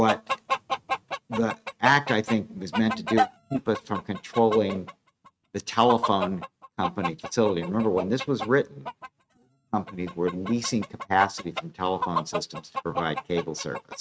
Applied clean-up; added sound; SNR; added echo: neural mask model RNNoise.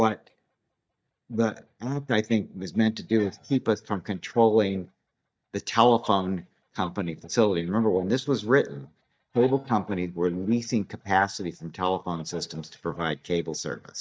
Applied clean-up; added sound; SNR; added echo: neural mask model DeepFilterNet 3.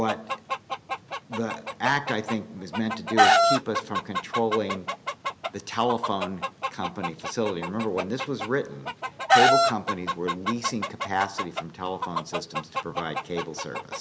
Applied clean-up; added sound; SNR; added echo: none; Chicken, rooster; -2 dB; none.